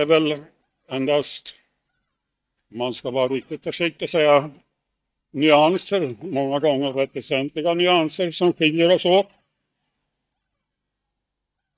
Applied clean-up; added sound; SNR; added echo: neural mask model DeepFilterNet 3.